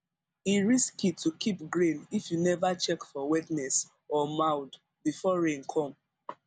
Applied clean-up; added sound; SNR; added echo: none; none; none; none.